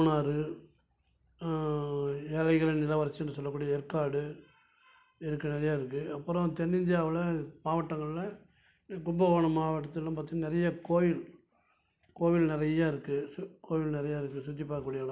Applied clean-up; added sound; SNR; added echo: none; none; none; none.